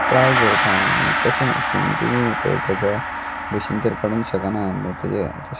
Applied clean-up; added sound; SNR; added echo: none; Gong; 0 dB; none.